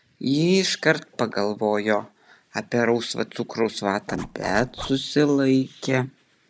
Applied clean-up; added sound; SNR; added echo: none; Zipper (clothing); 14 dB; none.